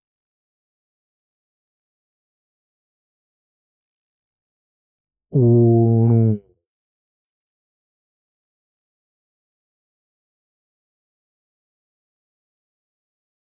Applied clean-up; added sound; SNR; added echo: neural mask model Resemble Enhance denoiser.